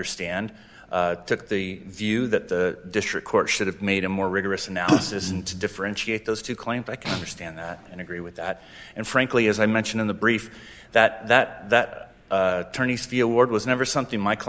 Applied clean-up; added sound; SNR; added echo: none; none; none; none.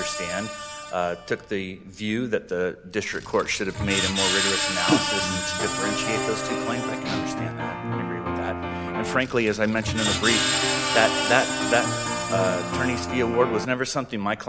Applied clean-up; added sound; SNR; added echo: none; Screech + Piano; 1 dB; none.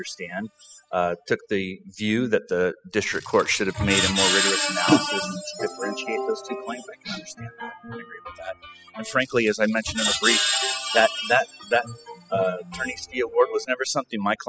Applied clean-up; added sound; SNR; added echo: classical method spectral subtraction.